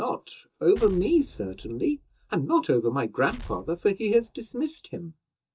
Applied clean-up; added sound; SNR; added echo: neural mask model DeepFilterNet 3.